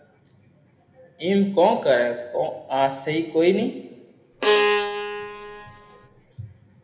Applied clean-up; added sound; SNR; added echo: none; Bowed string instrument; -1 dB; reverberation time 0.9 s.